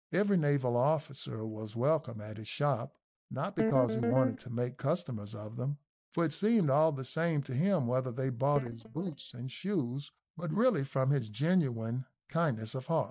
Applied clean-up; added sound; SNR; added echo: neural mask model DeepFilterNet 3.